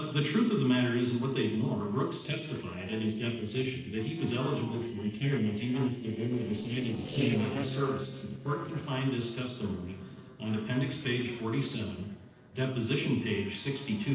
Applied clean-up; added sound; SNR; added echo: neural separator model SepFormer DNS4.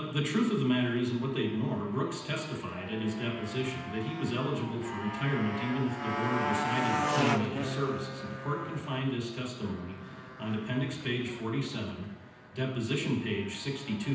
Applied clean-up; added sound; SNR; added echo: none; Motorcycle; 6 dB; reverberation time 0.9 s.